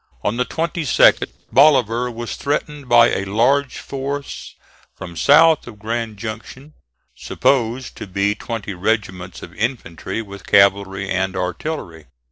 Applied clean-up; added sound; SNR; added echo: neural separator model SepFormer DNS4.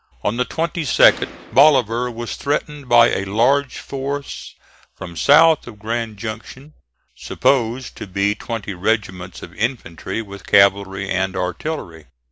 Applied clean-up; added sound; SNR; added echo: none; Boom; 15 dB; none.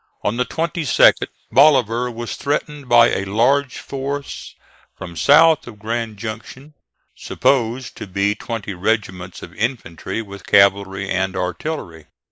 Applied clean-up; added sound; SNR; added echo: neural mask model Resemble Enhance denoiser.